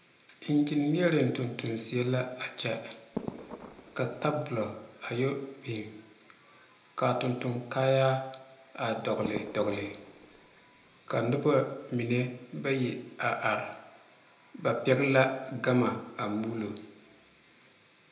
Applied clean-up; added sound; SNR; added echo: none; Fireworks; 13 dB; reverberation time 0.7 s.